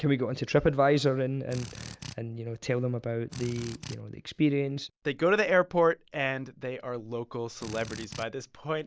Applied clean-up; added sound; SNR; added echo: none; Drill; 13 dB; none.